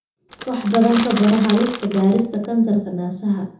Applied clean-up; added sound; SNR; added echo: none; Crackle / Crushing; 11 dB; reverberation time 0.5 s.